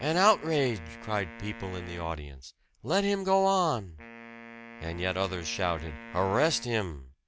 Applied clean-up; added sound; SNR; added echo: none; Wind instrument, woodwind instrument; 17 dB; none.